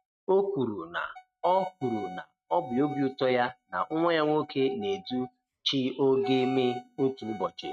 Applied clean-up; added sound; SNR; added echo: neural mask model RNNoise.